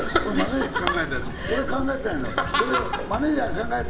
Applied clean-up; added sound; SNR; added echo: none; Rain; 13 dB; reverberation time 1.5 s.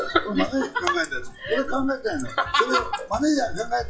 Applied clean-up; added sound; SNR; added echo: classical method WPE with log-MMSE.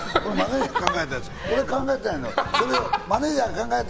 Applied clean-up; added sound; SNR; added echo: none; none; none; none.